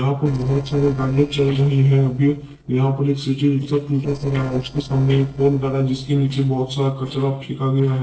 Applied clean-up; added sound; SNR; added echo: neural separator model SepFormer DNS4.